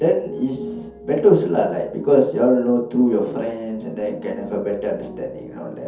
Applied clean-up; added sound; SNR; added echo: none; Piano; 16 dB; reverberation time 0.5 s.